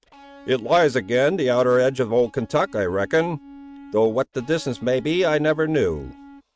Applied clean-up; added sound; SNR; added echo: neural mask model RNNoise.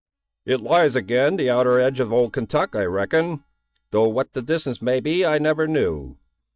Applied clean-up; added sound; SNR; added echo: neural mask model DeepFilterNet 3.